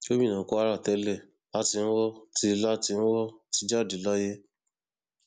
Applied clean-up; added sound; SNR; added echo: none; none; none; none.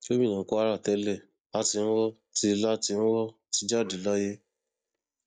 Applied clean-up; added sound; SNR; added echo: neural mask model DeepFilterNet 3.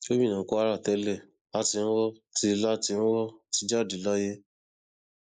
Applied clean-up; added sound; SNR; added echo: neural mask model Resemble Enhance denoiser.